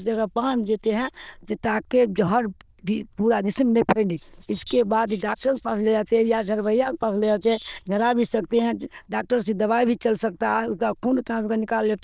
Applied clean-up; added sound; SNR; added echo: neural diffusion model UNIVERSE++.